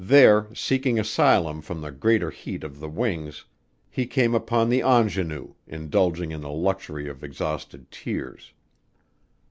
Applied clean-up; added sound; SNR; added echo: none; none; none; none.